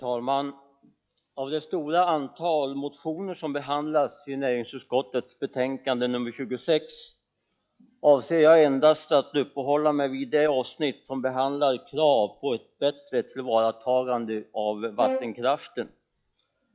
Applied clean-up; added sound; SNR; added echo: classical method log-MMSE.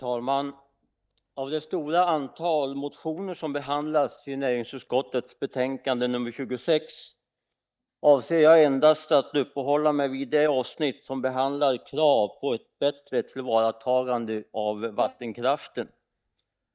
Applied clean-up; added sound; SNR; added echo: neural mask model DeepFilterNet 3.